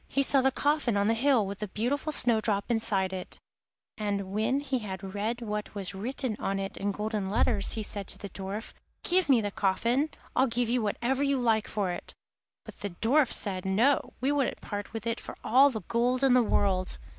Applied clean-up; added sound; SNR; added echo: none; Bass drum; 9 dB; none.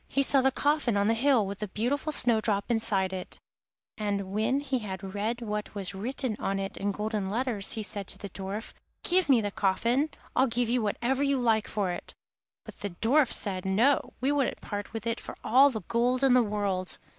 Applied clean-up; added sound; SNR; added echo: neural separator model SepFormer DNS4.